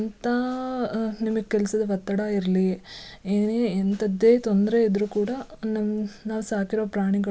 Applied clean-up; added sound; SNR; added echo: none; none; none; none.